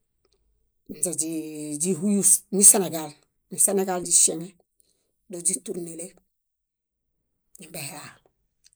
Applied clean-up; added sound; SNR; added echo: neural mask model Resemble Enhance denoiser.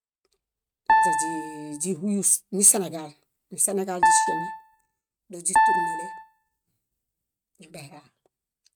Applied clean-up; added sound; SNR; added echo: neural mask model RNNoise.